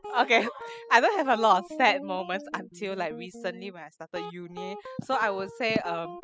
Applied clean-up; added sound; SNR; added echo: classical method spectral subtraction.